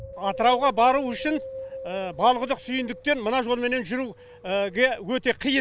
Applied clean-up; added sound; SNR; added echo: none; Wind; 15 dB; none.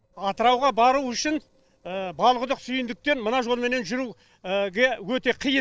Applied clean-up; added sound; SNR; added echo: neural separator model SepFormer DNS4.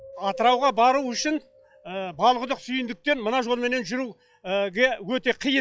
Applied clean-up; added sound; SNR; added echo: classical method log-MMSE.